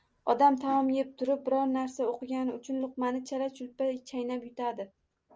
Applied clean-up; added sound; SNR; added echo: none; none; none; none.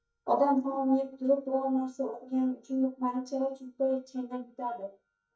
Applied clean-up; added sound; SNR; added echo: neural mask model DeepFilterNet 3.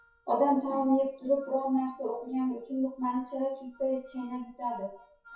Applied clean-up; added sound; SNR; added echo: classical method WPE with log-MMSE.